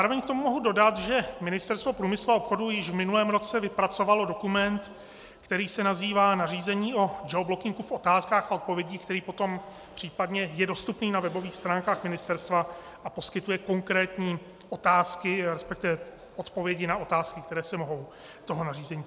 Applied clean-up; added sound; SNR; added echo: none; none; none; none.